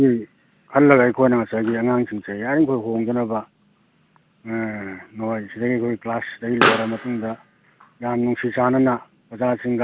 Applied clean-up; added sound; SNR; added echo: none; Explosion; 10 dB; none.